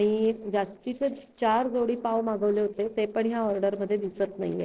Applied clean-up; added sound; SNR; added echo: neural separator model SepFormer DNS4.